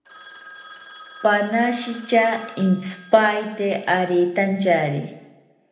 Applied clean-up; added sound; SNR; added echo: none; Telephone; 18 dB; reverberation time 0.8 s.